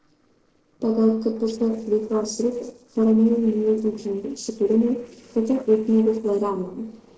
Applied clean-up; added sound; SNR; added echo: neural separator model SepFormer DNS4.